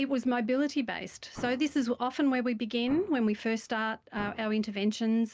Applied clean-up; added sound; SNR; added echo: none; Explosion; 19 dB; none.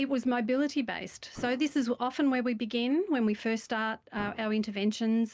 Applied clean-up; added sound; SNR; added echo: neural mask model Resemble Enhance denoiser.